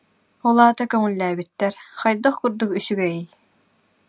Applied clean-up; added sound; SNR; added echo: none; none; none; none.